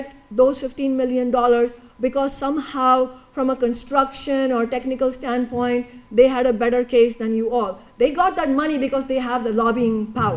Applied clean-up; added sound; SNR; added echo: none; none; none; none.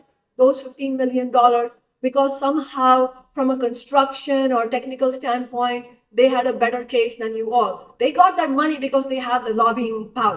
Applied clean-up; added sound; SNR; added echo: neural mask model DeepFilterNet 3.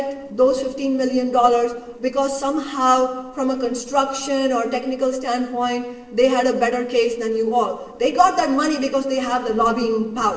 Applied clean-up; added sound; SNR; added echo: neural separator model SepFormer DNS4.